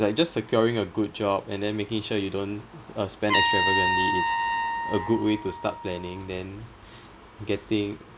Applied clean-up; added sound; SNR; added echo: none; Trumpet; 2 dB; none.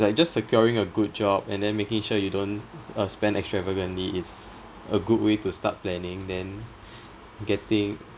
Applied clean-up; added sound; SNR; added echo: none; none; none; none.